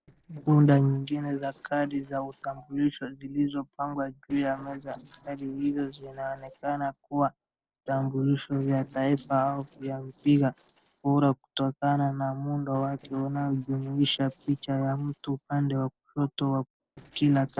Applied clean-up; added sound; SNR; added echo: neural separator model SepFormer DNS4.